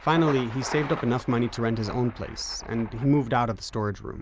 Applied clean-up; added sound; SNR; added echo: none; Thunder; 14 dB; none.